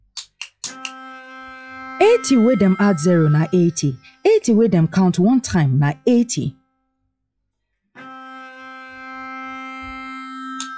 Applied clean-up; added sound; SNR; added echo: classical method log-MMSE.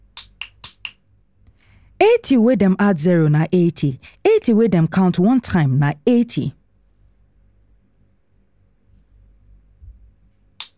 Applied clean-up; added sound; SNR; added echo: none; none; none; none.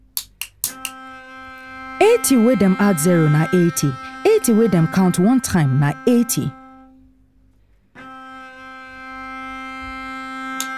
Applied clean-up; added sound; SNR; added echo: none; Bowed string instrument; 14 dB; none.